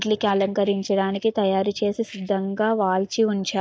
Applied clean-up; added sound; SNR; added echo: neural mask model DeepFilterNet 3.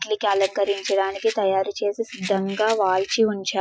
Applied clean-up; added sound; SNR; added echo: classical method Wiener filter.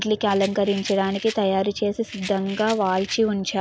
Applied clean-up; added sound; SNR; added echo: none; Rattle; 16 dB; none.